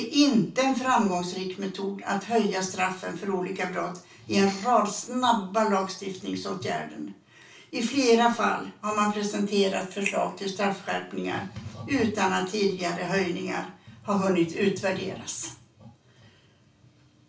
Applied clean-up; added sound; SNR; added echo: none; none; none; reverberation time 0.3 s.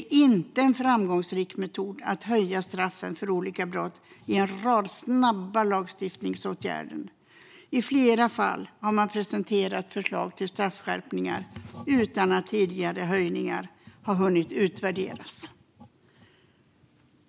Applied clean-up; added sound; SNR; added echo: none; none; none; none.